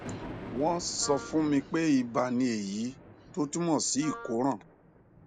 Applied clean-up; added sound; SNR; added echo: none; Thunder + Wind instrument, woodwind instrument; 14 dB; none.